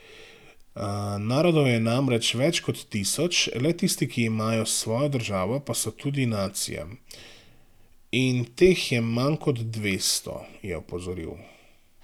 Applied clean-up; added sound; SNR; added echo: none; none; none; none.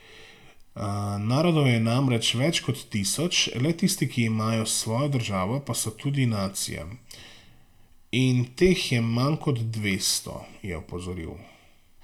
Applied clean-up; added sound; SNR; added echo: none; none; none; reverberation time 0.4 s.